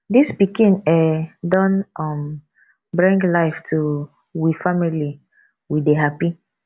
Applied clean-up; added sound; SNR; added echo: none; none; none; none.